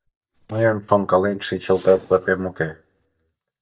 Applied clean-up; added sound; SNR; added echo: neural mask model DeepFilterNet 3.